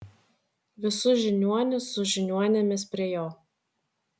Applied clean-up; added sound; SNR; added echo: none; none; none; none.